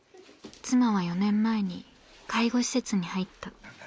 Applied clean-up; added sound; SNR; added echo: none; none; none; none.